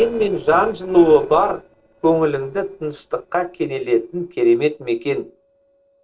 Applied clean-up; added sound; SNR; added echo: neural separator model SepFormer DNS4.